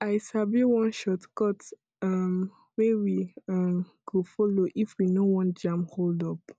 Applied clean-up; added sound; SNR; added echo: none; none; none; none.